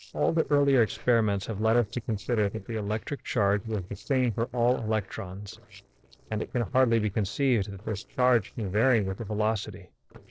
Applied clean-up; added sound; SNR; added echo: neural separator model SepFormer DNS4.